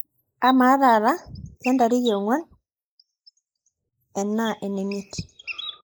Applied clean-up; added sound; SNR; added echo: neural mask model Resemble Enhance denoiser.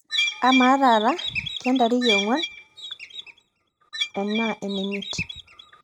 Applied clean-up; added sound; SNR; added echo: neural mask model RNNoise.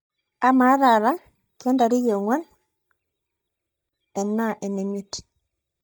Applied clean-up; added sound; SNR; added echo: neural mask model DeepFilterNet 3.